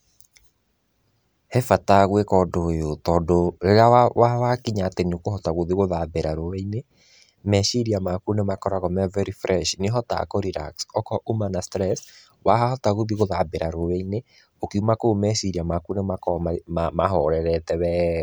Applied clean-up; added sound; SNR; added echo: none; none; none; none.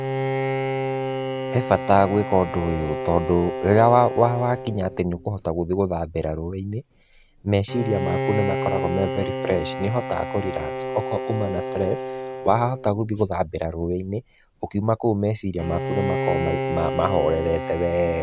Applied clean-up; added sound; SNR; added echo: none; Bowed string instrument; 6 dB; none.